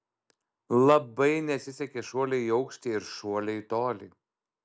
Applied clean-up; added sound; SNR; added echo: none; none; none; none.